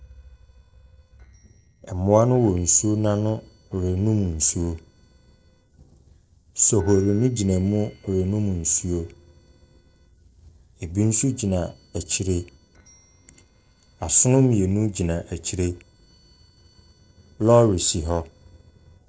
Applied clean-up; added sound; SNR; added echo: neural separator model SepFormer DNS4.